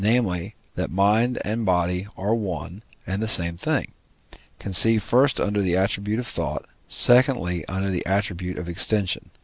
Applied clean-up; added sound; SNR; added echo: none; none; none; none.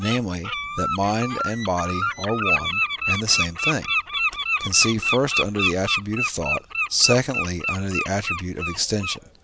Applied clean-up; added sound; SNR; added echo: none; Bird; 1 dB; none.